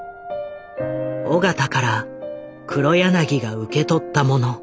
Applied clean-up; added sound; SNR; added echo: none; none; none; none.